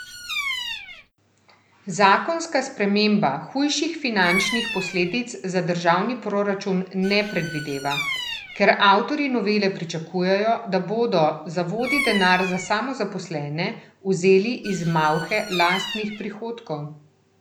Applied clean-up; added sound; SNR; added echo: none; Bird vocalization, bird call, bird song; 11 dB; none.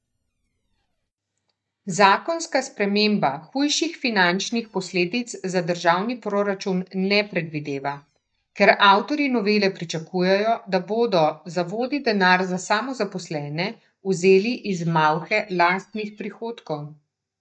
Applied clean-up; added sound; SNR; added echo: neural mask model DeepFilterNet 3.